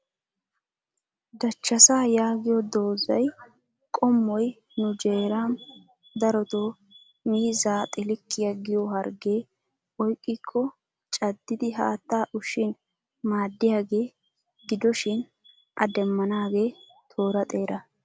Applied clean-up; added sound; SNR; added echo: none; none; none; none.